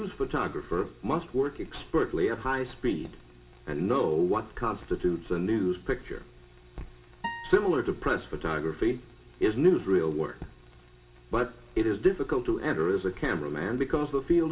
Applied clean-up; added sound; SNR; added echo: none; Acoustic guitar; 14 dB; reverberation time 0.4 s.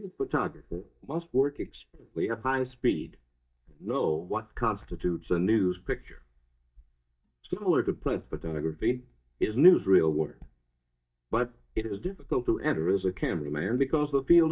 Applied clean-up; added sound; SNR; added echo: neural mask model DeepFilterNet 3.